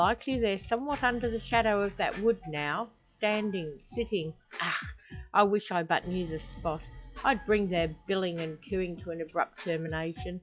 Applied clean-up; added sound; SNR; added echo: classical method log-MMSE.